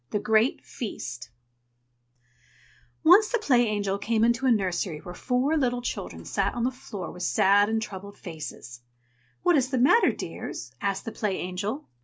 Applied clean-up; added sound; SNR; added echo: none; none; none; none.